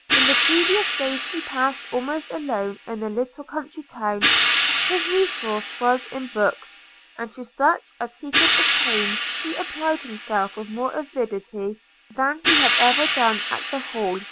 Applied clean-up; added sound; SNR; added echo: none; Hi-hat; -5 dB; none.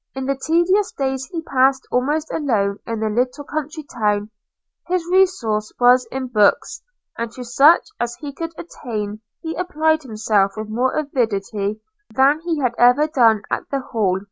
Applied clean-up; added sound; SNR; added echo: none; none; none; none.